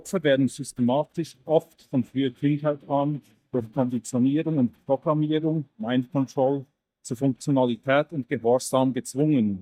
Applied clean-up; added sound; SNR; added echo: neural mask model DeepFilterNet 3.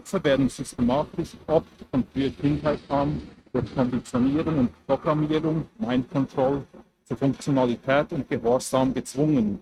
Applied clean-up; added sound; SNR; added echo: neural mask model RNNoise.